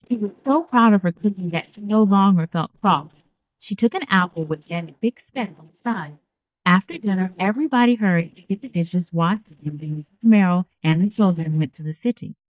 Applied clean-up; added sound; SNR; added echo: neural mask model DeepFilterNet 3.